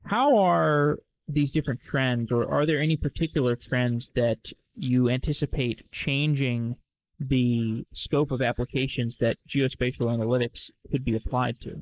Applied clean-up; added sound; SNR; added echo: neural mask model Resemble Enhance denoiser.